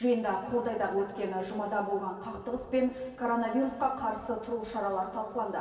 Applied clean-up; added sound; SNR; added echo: none; none; none; reverberation time 2.3 s.